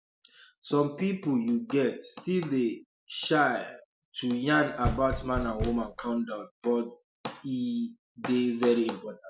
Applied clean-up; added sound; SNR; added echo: none; Knock; 5 dB; none.